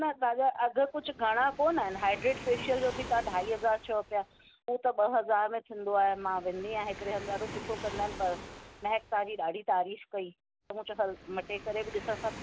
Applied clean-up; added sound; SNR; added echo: none; Waves, surf; 15 dB; none.